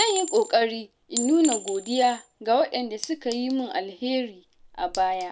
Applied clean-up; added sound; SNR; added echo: none; Chink, clink; 11 dB; none.